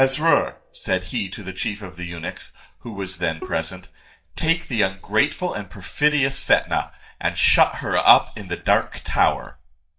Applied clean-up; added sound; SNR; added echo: neural mask model DeepFilterNet 3.